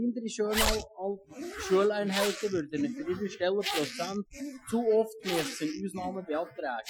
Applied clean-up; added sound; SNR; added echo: classical method Wiener filter.